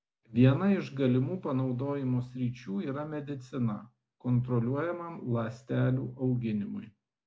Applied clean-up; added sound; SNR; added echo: none; none; none; none.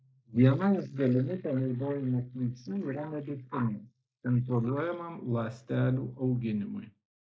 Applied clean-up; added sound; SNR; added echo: neural mask model Resemble Enhance denoiser.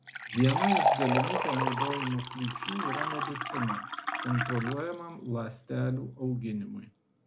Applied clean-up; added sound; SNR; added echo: none; Liquid; 1 dB; none.